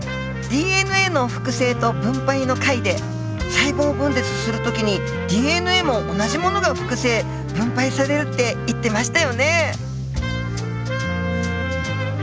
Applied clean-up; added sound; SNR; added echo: none; Wind instrument, woodwind instrument; 12 dB; none.